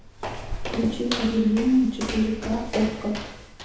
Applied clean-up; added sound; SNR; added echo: none; Walk, footsteps; 8 dB; reverberation time 2.6 s.